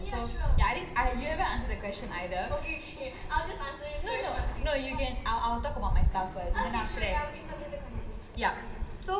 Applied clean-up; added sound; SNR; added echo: none; Fixed-wing aircraft, airplane; -1 dB; reverberation time 1.7 s.